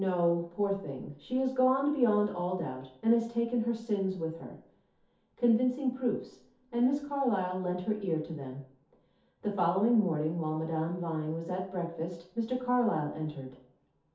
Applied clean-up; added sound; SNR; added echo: none; none; none; reverberation time 0.5 s.